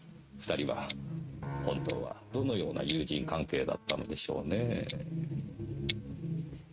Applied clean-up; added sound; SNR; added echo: neural mask model RNNoise.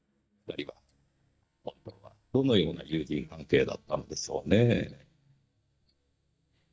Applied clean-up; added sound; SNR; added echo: neural mask model DeepFilterNet 3.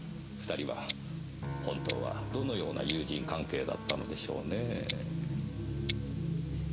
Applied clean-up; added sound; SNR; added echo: none; Tick-tock; -1 dB; none.